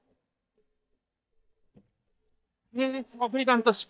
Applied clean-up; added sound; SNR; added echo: neural mask model DeepFilterNet 3.